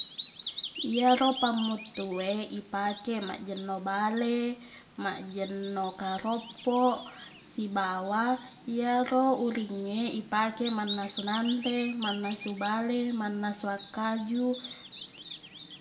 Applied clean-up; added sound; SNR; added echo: none; Bird vocalization, bird call, bird song; 10 dB; reverberation time 0.5 s.